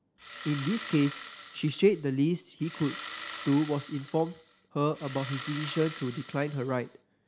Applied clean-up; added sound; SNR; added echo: none; Engine starting; 11 dB; none.